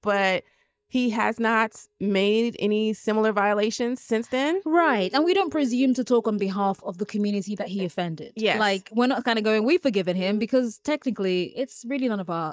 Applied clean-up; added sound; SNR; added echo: neural mask model DeepFilterNet 3.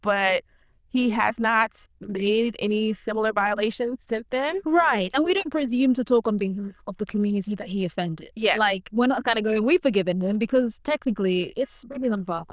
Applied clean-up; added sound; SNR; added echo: neural diffusion model UNIVERSE++.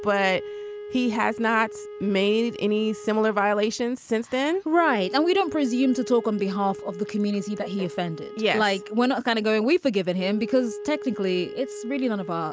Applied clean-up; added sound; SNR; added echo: none; Wind instrument, woodwind instrument; 13 dB; none.